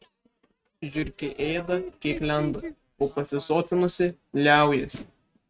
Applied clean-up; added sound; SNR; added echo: neural mask model RNNoise.